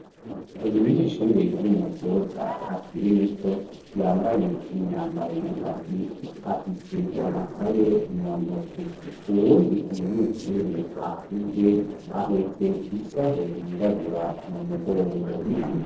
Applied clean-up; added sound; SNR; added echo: neural separator model SepFormer DNS4.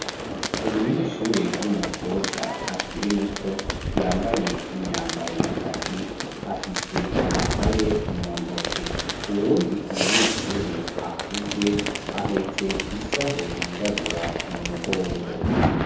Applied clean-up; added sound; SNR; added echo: none; Fireworks; 0 dB; reverberation time 1.8 s.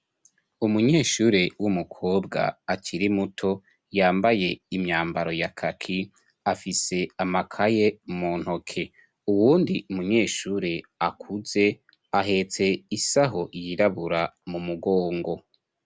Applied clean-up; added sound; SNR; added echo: none; none; none; none.